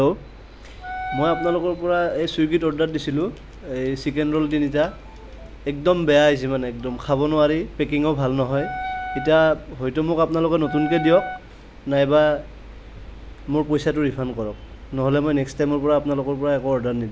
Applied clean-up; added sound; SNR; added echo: none; Wind instrument, woodwind instrument; 10 dB; none.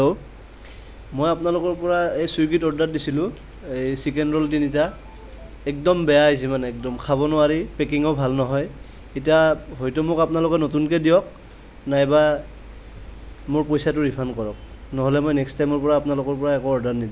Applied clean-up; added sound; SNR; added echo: none; none; none; none.